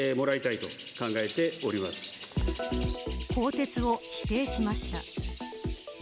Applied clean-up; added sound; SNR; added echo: none; Bird; 4 dB; none.